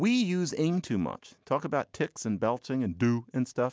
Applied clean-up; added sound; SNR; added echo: none; none; none; none.